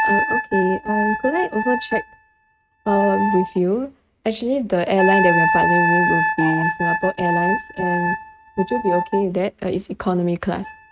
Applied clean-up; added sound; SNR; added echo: neural mask model RNNoise.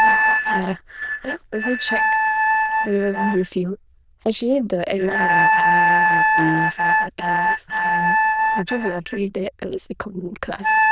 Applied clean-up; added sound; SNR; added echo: neural diffusion model UNIVERSE++.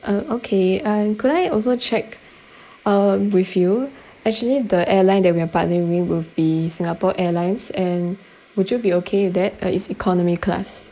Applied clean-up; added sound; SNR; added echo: neural mask model Resemble Enhance denoiser.